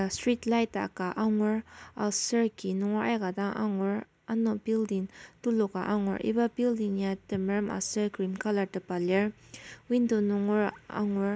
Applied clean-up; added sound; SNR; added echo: none; none; none; none.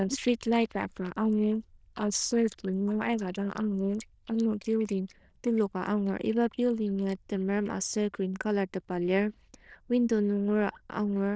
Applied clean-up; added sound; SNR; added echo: neural diffusion model UNIVERSE++.